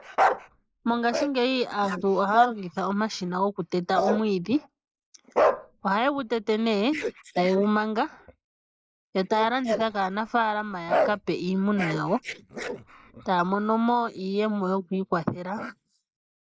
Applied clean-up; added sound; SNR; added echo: neural mask model Resemble Enhance denoiser.